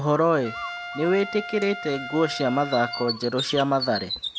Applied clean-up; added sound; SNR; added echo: none; Bird + Trumpet; 9 dB; none.